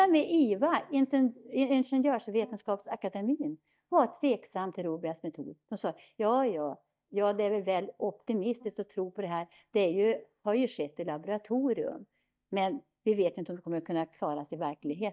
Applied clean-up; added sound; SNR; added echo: neural mask model DeepFilterNet 3.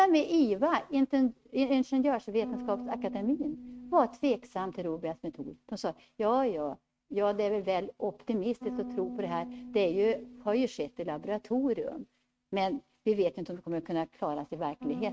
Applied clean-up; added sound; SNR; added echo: neural mask model RNNoise.